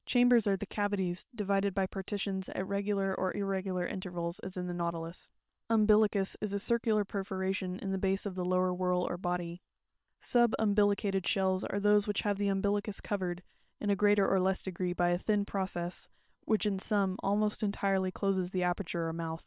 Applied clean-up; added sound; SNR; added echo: neural separator model SepFormer WHAM!.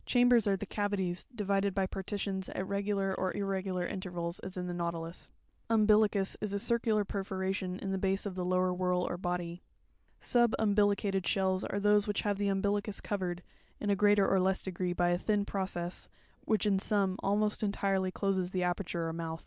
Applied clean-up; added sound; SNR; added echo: neural mask model Resemble Enhance denoiser.